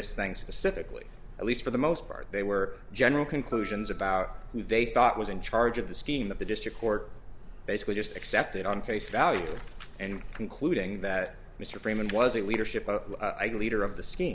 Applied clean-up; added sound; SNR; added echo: none; Piano; 19 dB; none.